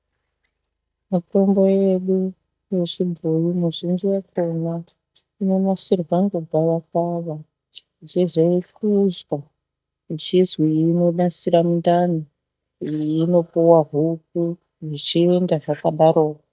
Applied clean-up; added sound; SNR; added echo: neural mask model DeepFilterNet 3.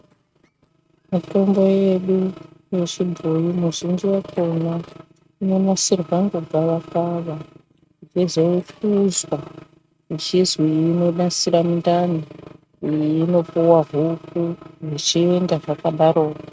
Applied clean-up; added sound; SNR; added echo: neural mask model RNNoise.